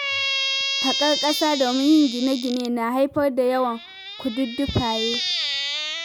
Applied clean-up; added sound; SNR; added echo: none; Squeak; 4 dB; none.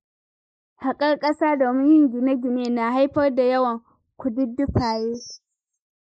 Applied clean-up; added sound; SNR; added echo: neural mask model Resemble Enhance denoiser.